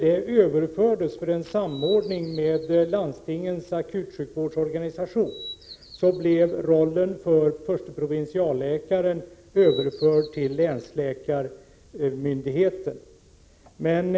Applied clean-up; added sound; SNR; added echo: none; Bird vocalization, bird call, bird song; 19 dB; none.